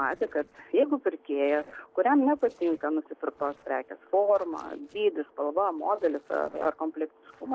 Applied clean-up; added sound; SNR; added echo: neural separator model SepFormer DNS4.